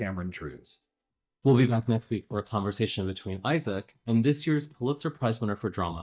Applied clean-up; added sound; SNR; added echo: neural mask model DeepFilterNet 3.